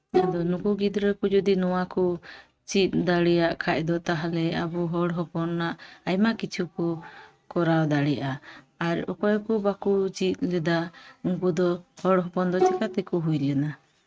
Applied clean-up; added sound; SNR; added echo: neural mask model RNNoise.